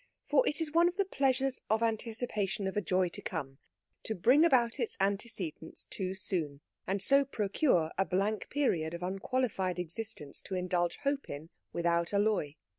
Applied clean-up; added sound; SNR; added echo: none; none; none; none.